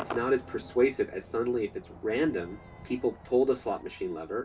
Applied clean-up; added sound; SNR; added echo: none; Crowd / Cheering / Fireworks; 16 dB; reverberation time 0.2 s.